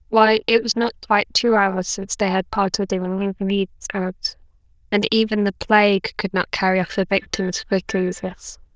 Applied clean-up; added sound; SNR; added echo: neural diffusion model UNIVERSE++.